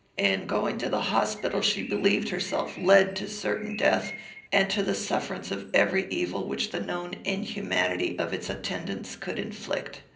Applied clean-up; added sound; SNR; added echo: none; Bird; 17 dB; reverberation time 0.5 s.